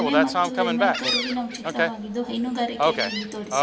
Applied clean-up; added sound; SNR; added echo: none; Gull, seagull; -3 dB; reverberation time 2.2 s.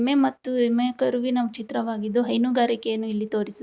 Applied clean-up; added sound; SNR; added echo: none; none; none; none.